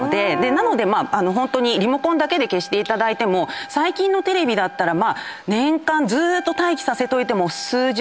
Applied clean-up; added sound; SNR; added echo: none; Trumpet; 18 dB; none.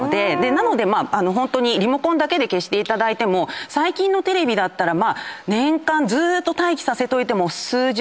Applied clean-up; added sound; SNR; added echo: none; none; none; none.